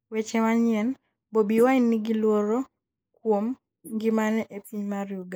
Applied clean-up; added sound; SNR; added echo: neural mask model Resemble Enhance denoiser.